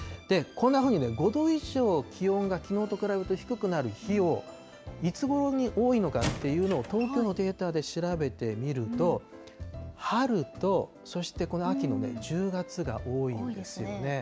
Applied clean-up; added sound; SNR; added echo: none; Squeak / Wood; 8 dB; none.